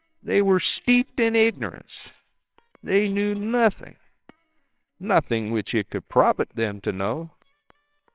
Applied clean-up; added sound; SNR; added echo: neural separator model SepFormer WHAMR!.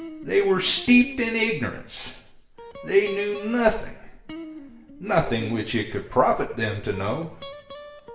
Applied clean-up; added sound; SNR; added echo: none; Guitar; 17 dB; reverberation time 0.7 s.